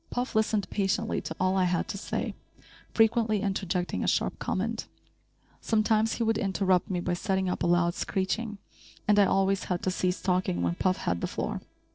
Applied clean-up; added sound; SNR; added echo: neural separator model SepFormer DNS4.